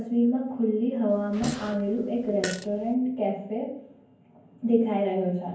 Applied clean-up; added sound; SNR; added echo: none; Fart; 11 dB; reverberation time 0.9 s.